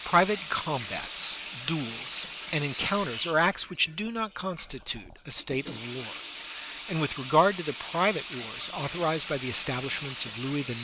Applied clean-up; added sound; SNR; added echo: none; Sink (filling or washing) / Water tap, faucet; 4 dB; none.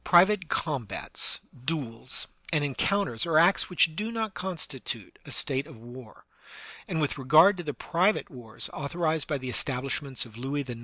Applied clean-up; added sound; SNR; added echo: none; none; none; none.